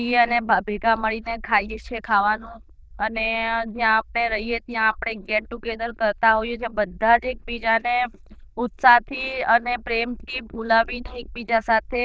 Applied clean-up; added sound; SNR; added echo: neural diffusion model UNIVERSE++.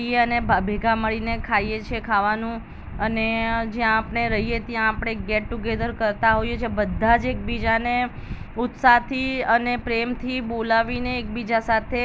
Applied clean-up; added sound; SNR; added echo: none; none; none; none.